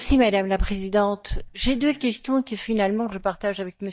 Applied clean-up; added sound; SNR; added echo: neural mask model DeepFilterNet 3.